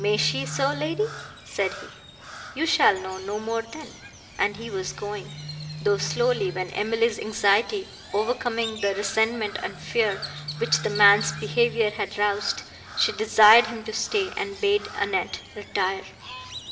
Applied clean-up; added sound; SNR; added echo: none; Crow; 13 dB; reverberation time 1.2 s.